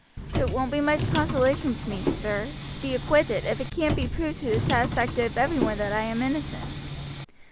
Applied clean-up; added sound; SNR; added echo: none; Subway, metro, underground; 4 dB; none.